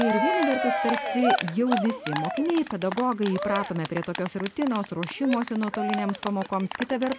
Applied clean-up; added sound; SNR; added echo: none; Cheering; 3 dB; none.